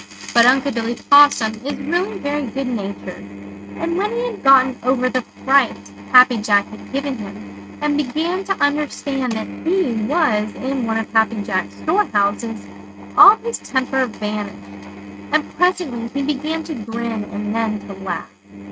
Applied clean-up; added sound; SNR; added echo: neural mask model RNNoise.